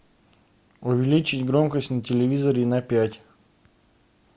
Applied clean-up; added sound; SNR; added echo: none; none; none; none.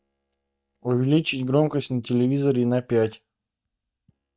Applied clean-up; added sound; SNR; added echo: neural mask model DeepFilterNet 3.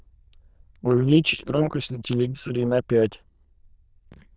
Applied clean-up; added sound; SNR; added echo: neural diffusion model UNIVERSE++.